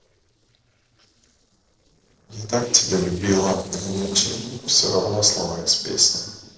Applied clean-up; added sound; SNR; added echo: neural separator model SepFormer DNS4.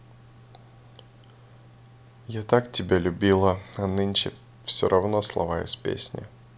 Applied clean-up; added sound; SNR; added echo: none; none; none; none.